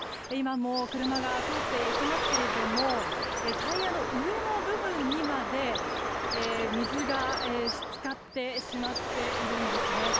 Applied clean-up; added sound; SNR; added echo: none; Bird; -2 dB; none.